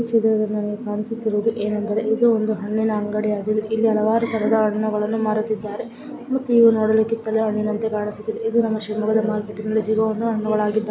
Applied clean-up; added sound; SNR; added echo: none; none; none; none.